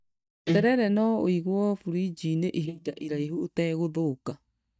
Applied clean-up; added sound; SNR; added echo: neural mask model DeepFilterNet 3.